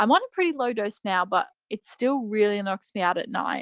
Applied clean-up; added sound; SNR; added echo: none; none; none; none.